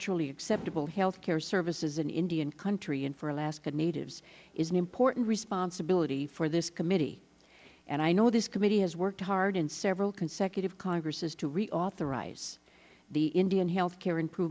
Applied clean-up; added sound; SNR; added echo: none; none; none; none.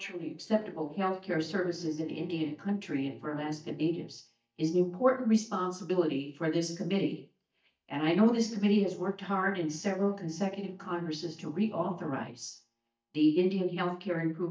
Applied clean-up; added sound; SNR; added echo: neural mask model DeepFilterNet 3.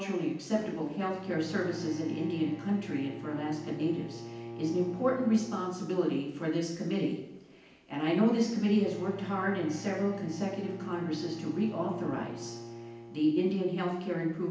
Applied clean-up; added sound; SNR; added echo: none; Bowed string instrument; 14 dB; reverberation time 0.9 s.